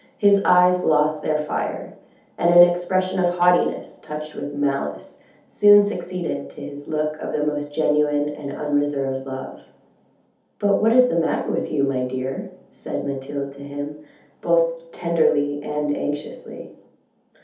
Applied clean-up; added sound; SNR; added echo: none; none; none; reverberation time 0.6 s.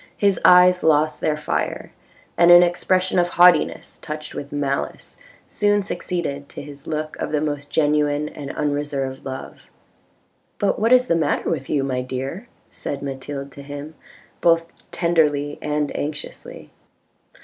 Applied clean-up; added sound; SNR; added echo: none; none; none; none.